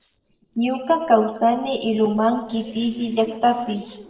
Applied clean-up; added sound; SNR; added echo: neural separator model SepFormer DNS4.